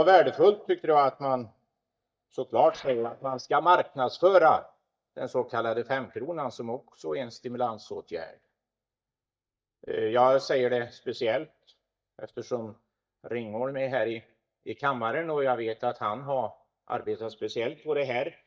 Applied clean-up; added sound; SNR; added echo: neural mask model DeepFilterNet 3.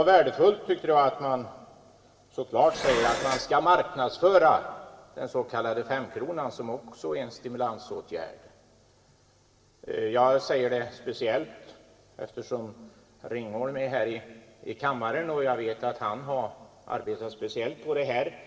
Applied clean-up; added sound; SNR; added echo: none; Dishes, pots, and pans; 6 dB; reverberation time 2.4 s.